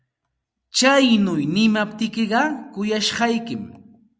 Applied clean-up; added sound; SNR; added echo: none; none; none; none.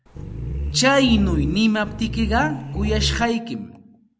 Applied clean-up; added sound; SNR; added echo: none; Growling; 5 dB; none.